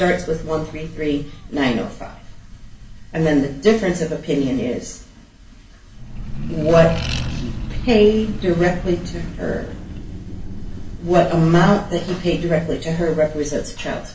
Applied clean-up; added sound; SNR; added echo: none; Accelerating, revving, vroom; 10 dB; reverberation time 0.3 s.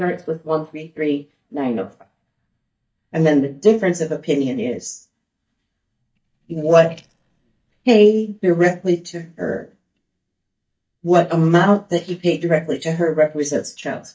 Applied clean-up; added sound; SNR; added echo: neural mask model DeepFilterNet 3.